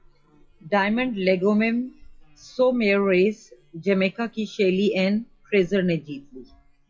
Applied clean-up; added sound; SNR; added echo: classical method WPE with log-MMSE.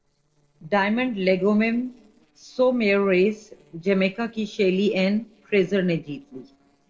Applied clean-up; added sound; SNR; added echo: neural separator model SepFormer DNS4.